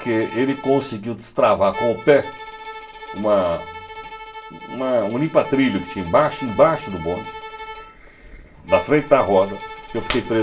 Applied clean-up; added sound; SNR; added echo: none; Bowed string instrument; 14 dB; reverberation time 0.2 s.